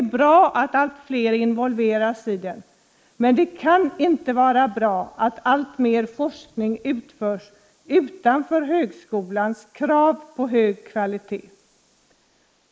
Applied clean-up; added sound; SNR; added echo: neural mask model Resemble Enhance denoiser.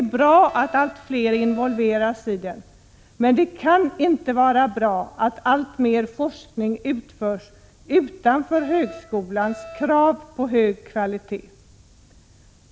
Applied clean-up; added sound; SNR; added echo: none; Alarm; 18 dB; none.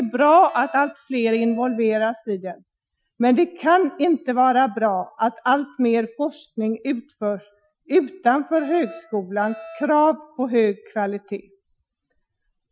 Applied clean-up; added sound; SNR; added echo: classical method Wiener filter.